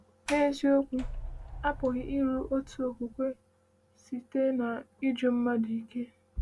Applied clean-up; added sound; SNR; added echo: none; Sliding door; 11 dB; none.